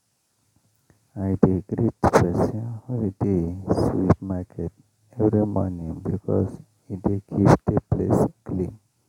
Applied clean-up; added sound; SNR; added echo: none; none; none; none.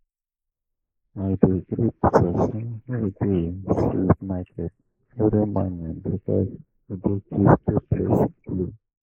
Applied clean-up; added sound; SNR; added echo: neural mask model Resemble Enhance denoiser.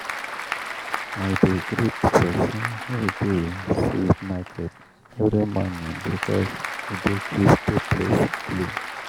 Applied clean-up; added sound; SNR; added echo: none; Applause / Crowd; 8 dB; none.